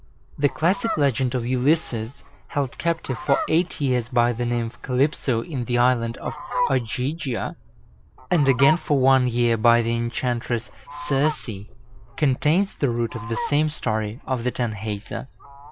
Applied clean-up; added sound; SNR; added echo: none; Fowl; 12 dB; none.